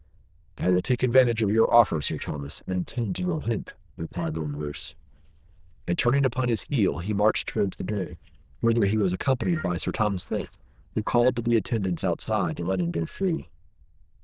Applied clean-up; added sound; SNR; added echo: neural diffusion model UNIVERSE++.